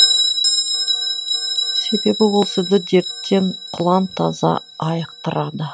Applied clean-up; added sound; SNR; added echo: none; Bell; 2 dB; none.